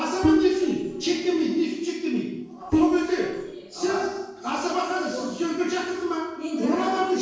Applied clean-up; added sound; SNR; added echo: neural separator model SepFormer DNS4.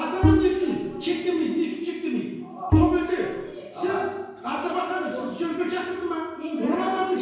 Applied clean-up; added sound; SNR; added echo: none; Bowed string instrument; -4 dB; reverberation time 1.0 s.